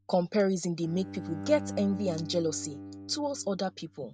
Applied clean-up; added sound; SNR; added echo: none; Bowed string instrument; 11 dB; none.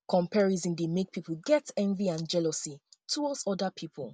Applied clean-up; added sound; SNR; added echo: none; none; none; none.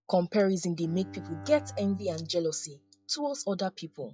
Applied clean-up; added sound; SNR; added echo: classical method log-MMSE.